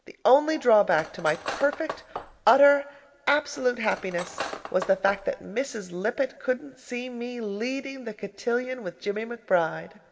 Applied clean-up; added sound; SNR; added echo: none; Cutlery, silverware; 12 dB; reverberation time 1.3 s.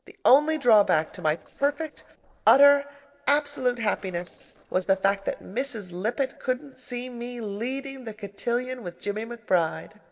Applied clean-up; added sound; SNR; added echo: neural separator model SepFormer DNS4.